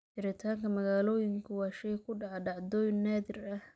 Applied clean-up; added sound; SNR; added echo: none; none; none; none.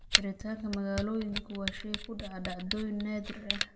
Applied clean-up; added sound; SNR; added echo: none; Camera; 0 dB; reverberation time 0.9 s.